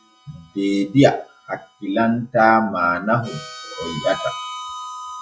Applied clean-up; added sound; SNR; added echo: classical method log-MMSE.